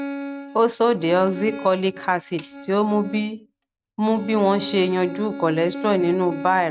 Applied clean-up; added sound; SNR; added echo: neural mask model RNNoise.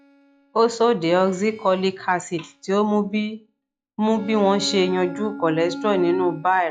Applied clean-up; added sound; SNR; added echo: classical method log-MMSE.